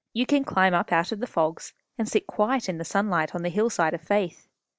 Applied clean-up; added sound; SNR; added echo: none; none; none; none.